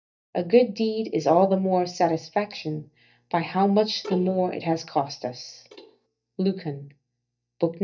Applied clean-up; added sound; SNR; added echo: neural mask model DeepFilterNet 3.